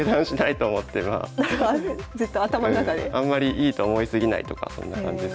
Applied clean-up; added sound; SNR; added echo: none; none; none; none.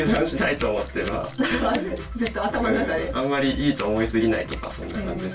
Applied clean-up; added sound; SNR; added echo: none; Scissors; 16 dB; reverberation time 0.1 s.